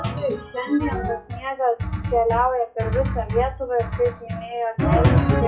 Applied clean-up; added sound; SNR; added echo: classical method WPE with log-MMSE.